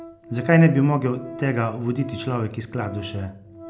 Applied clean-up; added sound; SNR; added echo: none; Organ; 16 dB; none.